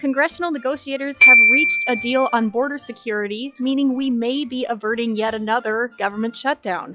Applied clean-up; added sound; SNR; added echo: classical method log-MMSE.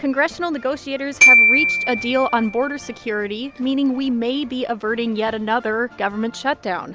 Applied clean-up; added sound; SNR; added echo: none; Glockenspiel; -3 dB; none.